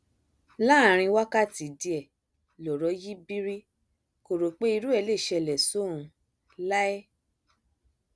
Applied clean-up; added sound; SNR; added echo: none; none; none; none.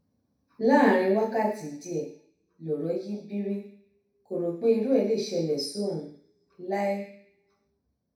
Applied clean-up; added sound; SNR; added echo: none; none; none; reverberation time 0.6 s.